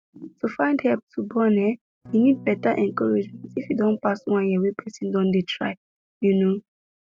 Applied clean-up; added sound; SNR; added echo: none; Electric guitar / Strum; 18 dB; none.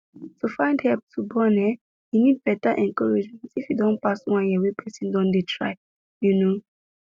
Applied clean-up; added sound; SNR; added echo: none; none; none; none.